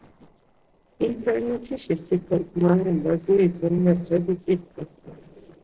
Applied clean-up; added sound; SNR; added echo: neural separator model SepFormer DNS4.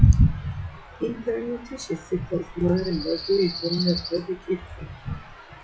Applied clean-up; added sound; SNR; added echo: classical method WPE with log-MMSE.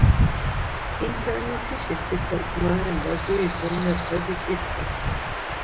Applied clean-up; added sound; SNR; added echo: none; Stream / Chirp, tweet / Wind; -3 dB; reverberation time 0.9 s.